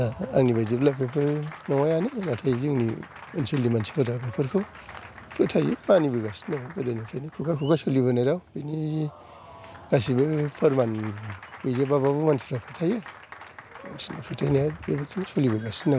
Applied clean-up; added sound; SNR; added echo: none; Applause; 19 dB; none.